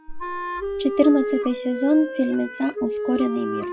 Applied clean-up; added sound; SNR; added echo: classical method WPE with log-MMSE.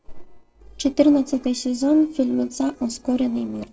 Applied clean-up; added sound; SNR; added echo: neural separator model SepFormer DNS4.